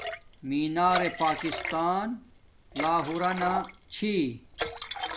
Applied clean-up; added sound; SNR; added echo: none; Liquid; 5 dB; none.